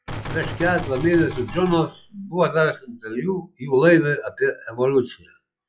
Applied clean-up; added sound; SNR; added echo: classical method log-MMSE.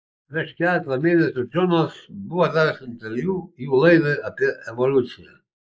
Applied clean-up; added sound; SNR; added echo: neural mask model Resemble Enhance denoiser.